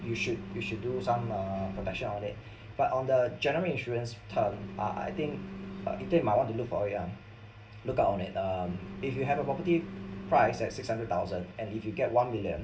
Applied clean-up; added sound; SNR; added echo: none; Engine; 13 dB; reverberation time 0.3 s.